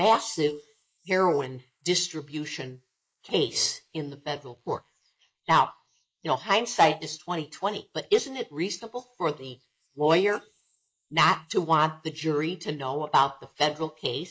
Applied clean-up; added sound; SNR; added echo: neural mask model Resemble Enhance denoiser.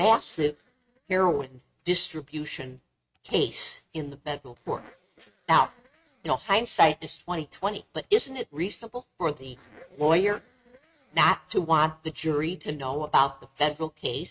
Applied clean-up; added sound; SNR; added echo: neural mask model RNNoise.